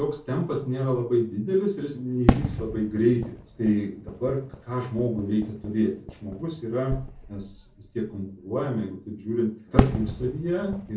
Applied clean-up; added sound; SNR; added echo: none; Fireworks; 4 dB; reverberation time 0.3 s.